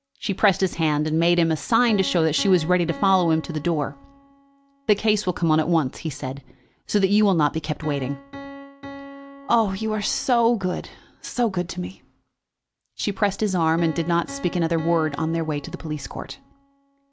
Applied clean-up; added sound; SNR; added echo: none; Piano; 19 dB; none.